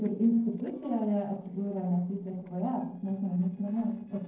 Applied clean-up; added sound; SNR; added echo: neural separator model SepFormer DNS4.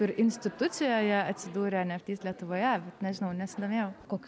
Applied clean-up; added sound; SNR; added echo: none; none; none; none.